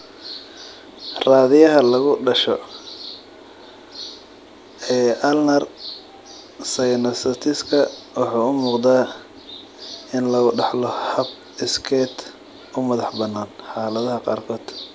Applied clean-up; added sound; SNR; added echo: none; none; none; none.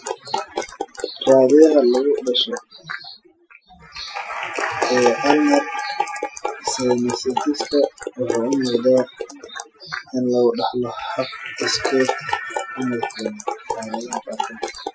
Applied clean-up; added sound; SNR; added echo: classical method Wiener filter.